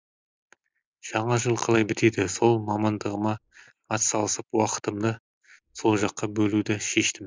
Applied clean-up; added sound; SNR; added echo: neural mask model Resemble Enhance denoiser.